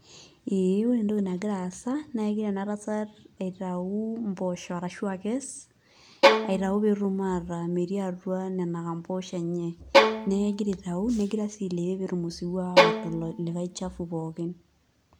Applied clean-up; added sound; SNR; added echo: none; Bowed string instrument; -3 dB; none.